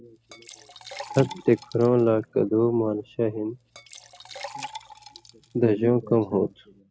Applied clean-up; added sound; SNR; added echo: none; Liquid; 18 dB; none.